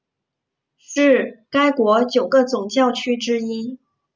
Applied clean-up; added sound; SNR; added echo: none; none; none; none.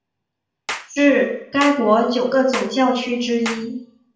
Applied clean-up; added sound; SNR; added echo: none; Clapping; 14 dB; reverberation time 0.6 s.